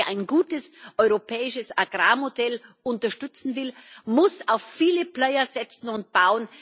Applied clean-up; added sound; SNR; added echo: none; none; none; none.